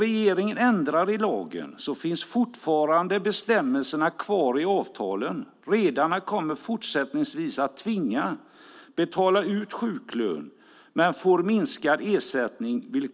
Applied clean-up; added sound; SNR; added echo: none; none; none; none.